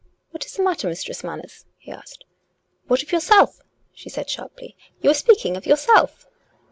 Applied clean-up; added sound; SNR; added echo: none; none; none; none.